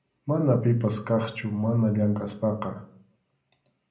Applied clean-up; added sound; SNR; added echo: none; none; none; reverberation time 0.5 s.